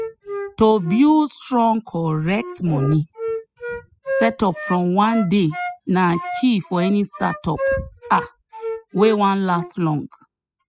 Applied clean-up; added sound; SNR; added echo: classical method spectral subtraction.